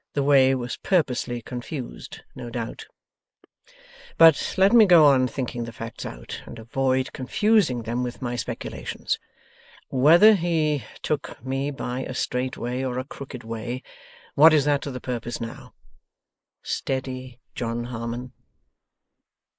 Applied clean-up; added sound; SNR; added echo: neural mask model Resemble Enhance denoiser.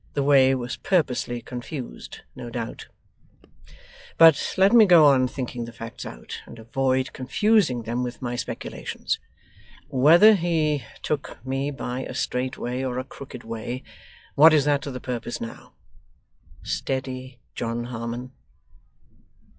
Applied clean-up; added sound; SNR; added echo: classical method log-MMSE.